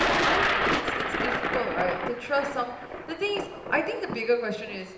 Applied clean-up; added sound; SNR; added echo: none; Thunder; -2 dB; reverberation time 0.8 s.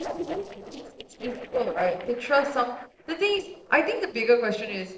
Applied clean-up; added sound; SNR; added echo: neural separator model SepFormer DNS4.